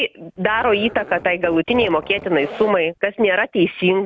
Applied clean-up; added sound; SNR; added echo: none; Zipper (clothing); 16 dB; none.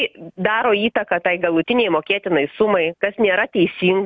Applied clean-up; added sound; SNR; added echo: none; none; none; none.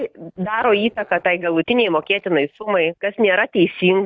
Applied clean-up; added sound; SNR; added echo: neural mask model DeepFilterNet 3.